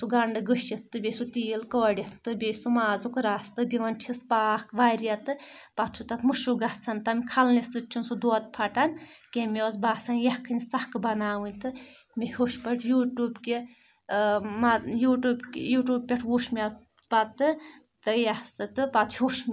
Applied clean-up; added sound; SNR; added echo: none; none; none; none.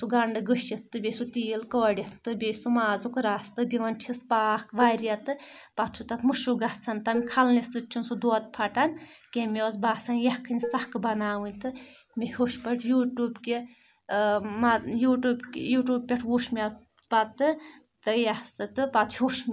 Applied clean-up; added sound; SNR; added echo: none; Dishes, pots, and pans; 10 dB; none.